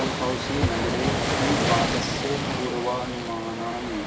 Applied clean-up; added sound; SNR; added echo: none; Waves, surf; -3 dB; reverberation time 0.1 s.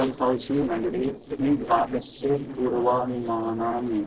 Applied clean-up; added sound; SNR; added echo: neural separator model SepFormer DNS4.